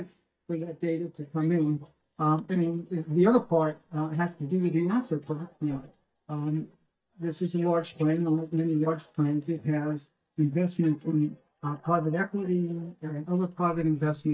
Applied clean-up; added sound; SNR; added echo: neural mask model DeepFilterNet 3.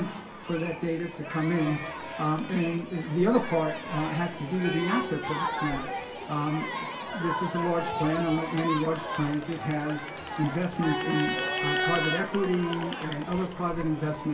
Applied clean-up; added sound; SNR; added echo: none; Crowd; 5 dB; reverberation time 0.2 s.